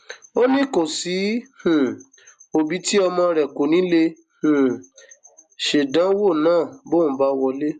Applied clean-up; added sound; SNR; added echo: none; none; none; none.